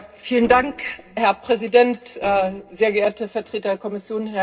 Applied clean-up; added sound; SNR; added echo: neural separator model SepFormer DNS4.